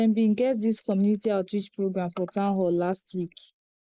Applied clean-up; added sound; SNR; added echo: neural mask model Resemble Enhance denoiser.